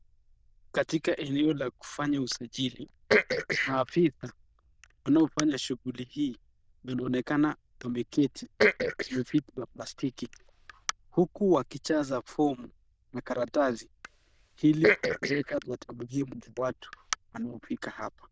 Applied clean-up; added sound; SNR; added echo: neural diffusion model UNIVERSE++.